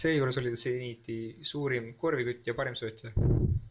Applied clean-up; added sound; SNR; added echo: none; none; none; reverberation time 0.2 s.